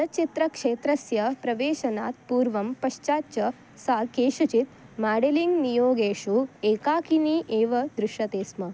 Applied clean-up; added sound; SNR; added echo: none; none; none; none.